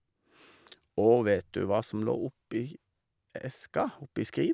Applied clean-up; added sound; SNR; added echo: none; none; none; none.